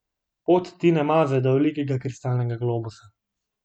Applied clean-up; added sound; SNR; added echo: none; none; none; none.